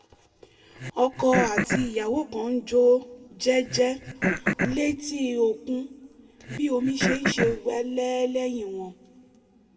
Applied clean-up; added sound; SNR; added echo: none; Cough; 4 dB; reverberation time 1.4 s.